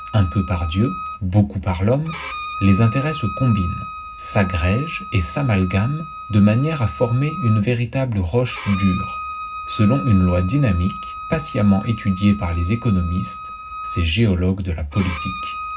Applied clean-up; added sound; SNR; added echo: none; Bowed string instrument; 12 dB; reverberation time 0.4 s.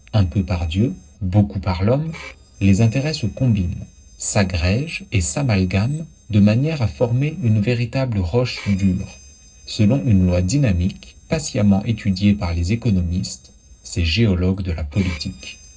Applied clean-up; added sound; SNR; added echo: neural separator model SepFormer DNS4.